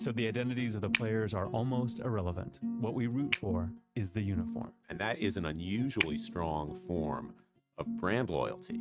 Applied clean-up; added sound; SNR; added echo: neural mask model RNNoise.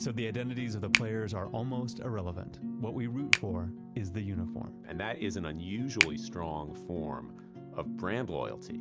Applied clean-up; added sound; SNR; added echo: none; Finger snapping; 2 dB; none.